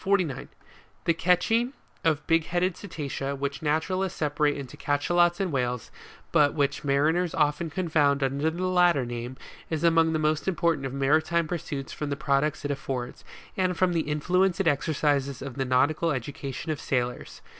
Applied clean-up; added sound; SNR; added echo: none; none; none; none.